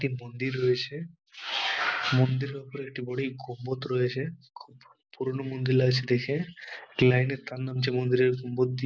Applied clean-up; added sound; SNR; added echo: none; none; none; none.